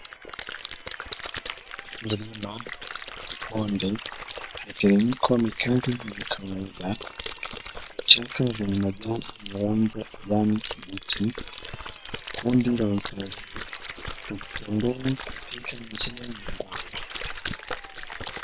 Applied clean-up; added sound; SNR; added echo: neural separator model SepFormer WHAM!.